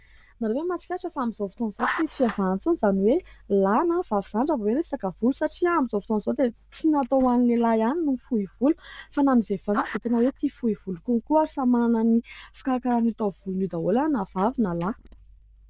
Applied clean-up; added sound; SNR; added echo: neural diffusion model UNIVERSE++.